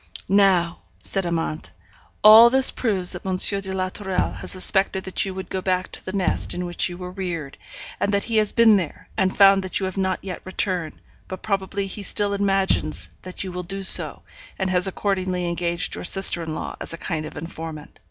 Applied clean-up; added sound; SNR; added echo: none; Bass drum; 7 dB; none.